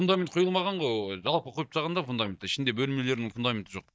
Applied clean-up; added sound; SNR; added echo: neural mask model DeepFilterNet 3.